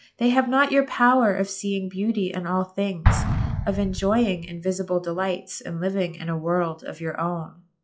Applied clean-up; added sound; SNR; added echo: classical method log-MMSE.